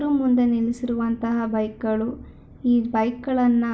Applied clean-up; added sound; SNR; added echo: none; none; none; none.